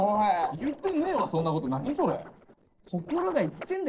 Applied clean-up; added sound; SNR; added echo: neural separator model SepFormer DNS4.